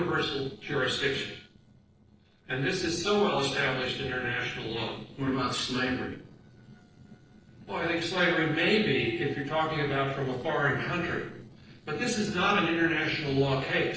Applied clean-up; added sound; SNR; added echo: neural separator model SepFormer DNS4.